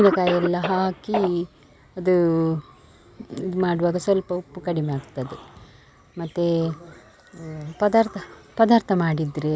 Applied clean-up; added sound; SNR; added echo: none; Cough; 13 dB; none.